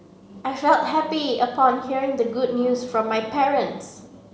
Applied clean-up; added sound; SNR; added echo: none; none; none; none.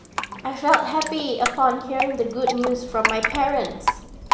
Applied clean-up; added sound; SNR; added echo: none; Drip; 3 dB; none.